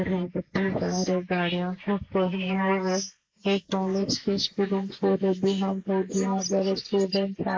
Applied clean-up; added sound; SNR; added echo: neural mask model Resemble Enhance denoiser.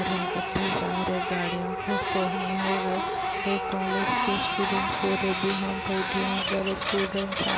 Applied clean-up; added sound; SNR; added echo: none; Printer; -2 dB; none.